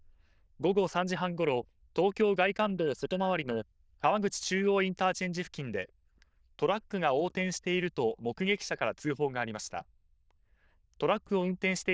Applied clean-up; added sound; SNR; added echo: neural diffusion model UNIVERSE++.